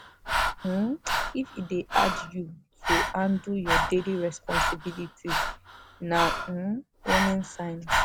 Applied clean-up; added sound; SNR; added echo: none; Breathing; 0 dB; none.